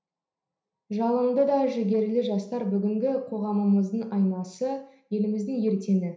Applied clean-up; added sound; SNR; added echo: none; none; none; reverberation time 0.5 s.